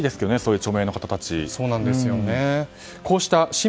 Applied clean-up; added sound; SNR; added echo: none; none; none; none.